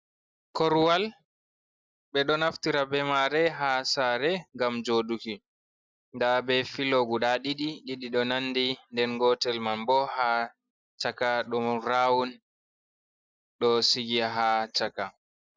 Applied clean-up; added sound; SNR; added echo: neural mask model Resemble Enhance denoiser.